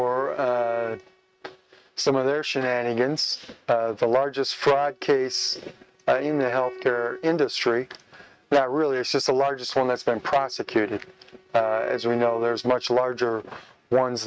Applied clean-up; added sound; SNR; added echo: neural mask model RNNoise.